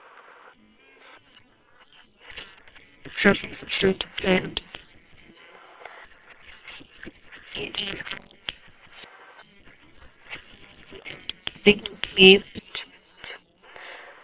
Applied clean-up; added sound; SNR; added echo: neural separator model SepFormer WHAM!.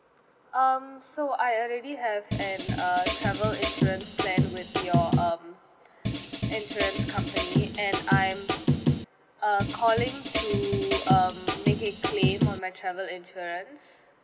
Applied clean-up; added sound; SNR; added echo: none; Drum kit; -2 dB; none.